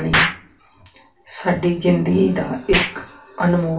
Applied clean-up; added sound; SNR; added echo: none; Explosion; 6 dB; reverberation time 0.3 s.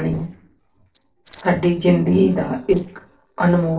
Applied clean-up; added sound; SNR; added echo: neural separator model SepFormer DNS4.